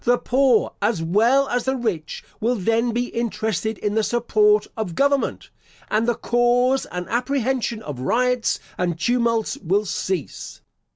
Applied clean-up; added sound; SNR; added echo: none; none; none; none.